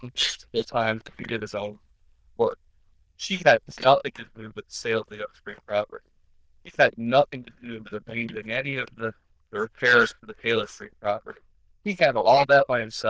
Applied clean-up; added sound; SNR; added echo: neural diffusion model UNIVERSE++.